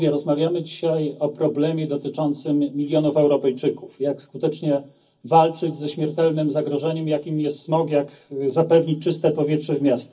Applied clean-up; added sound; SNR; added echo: none; none; none; reverberation time 0.4 s.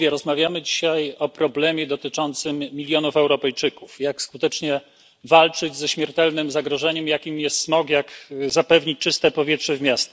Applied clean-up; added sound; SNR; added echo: none; none; none; none.